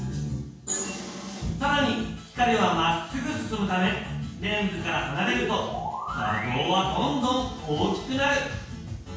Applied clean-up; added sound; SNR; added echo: none; none; none; reverberation time 0.6 s.